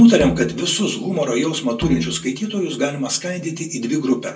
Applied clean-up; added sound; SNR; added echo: none; Bowed string instrument; 11 dB; reverberation time 0.2 s.